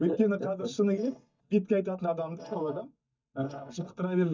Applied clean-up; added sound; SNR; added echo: neural mask model DeepFilterNet 3.